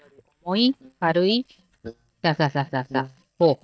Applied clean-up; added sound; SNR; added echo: neural mask model DeepFilterNet 3.